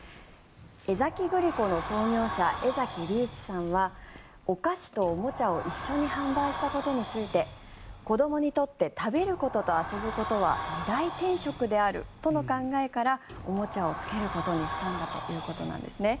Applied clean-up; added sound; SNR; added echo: none; Sliding door; 9 dB; none.